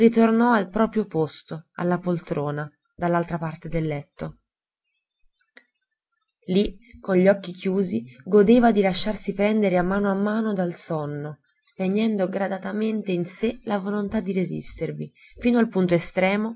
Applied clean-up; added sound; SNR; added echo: none; none; none; none.